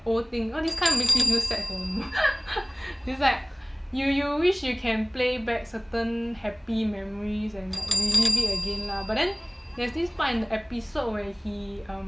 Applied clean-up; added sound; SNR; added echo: none; Bell; 4 dB; none.